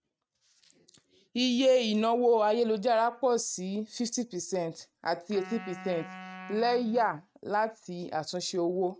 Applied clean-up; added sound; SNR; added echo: neural mask model RNNoise.